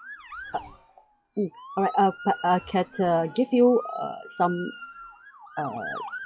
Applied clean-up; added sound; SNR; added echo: classical method log-MMSE.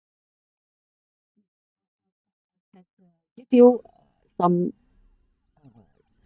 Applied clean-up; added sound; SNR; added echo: neural mask model DeepFilterNet 3.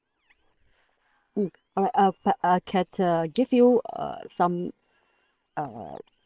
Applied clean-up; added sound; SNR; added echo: neural separator model SepFormer WHAM!.